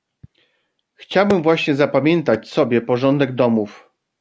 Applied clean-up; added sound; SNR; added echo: none; none; none; none.